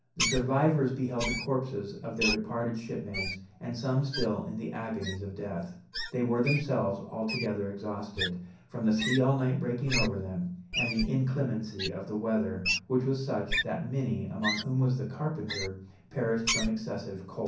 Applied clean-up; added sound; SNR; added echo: none; Wild animals; 6 dB; reverberation time 0.6 s.